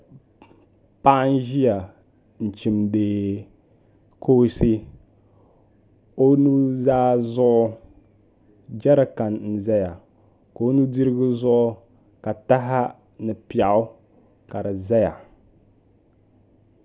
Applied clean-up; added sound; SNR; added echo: none; none; none; none.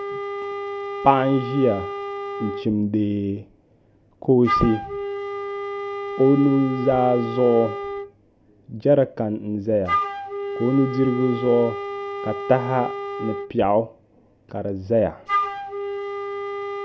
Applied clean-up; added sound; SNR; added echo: none; Wind instrument, woodwind instrument; 7 dB; none.